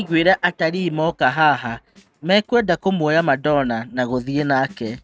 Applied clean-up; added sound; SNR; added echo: neural mask model RNNoise.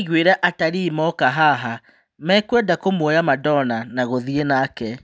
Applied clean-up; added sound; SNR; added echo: none; none; none; none.